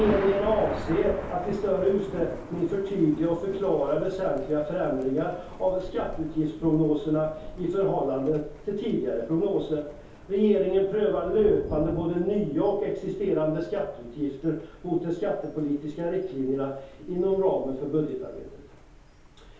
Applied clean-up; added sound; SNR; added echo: none; Thunder; 13 dB; reverberation time 0.6 s.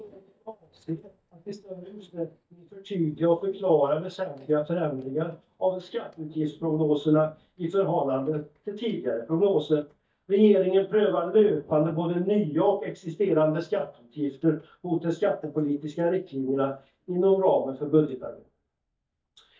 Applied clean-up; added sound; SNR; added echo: neural mask model DeepFilterNet 3.